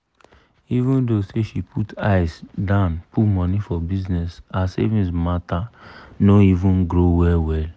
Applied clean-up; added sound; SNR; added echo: none; none; none; none.